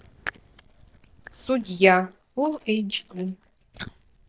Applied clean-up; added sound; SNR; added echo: neural mask model DeepFilterNet 3.